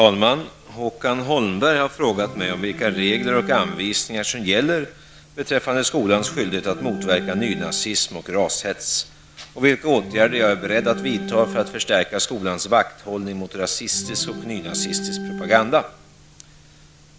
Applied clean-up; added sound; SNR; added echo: none; Organ; 13 dB; none.